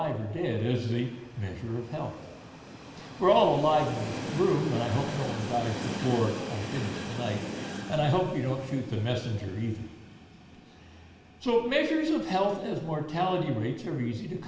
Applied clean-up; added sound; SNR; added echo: none; Train; 11 dB; reverberation time 1.1 s.